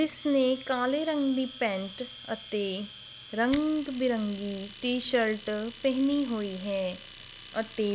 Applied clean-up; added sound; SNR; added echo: none; Domestic sounds, home sounds; 15 dB; none.